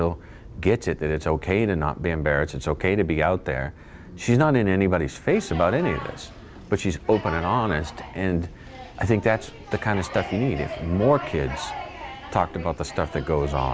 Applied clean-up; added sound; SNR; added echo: none; none; none; none.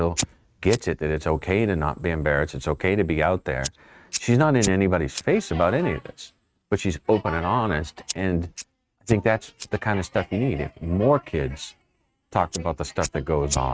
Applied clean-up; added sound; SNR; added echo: neural mask model RNNoise.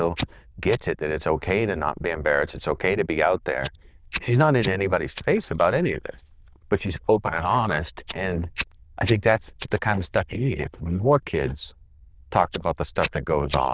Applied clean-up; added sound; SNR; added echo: neural diffusion model UNIVERSE++.